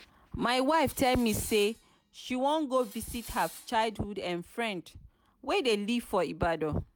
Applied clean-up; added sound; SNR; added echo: none; Tools; 19 dB; none.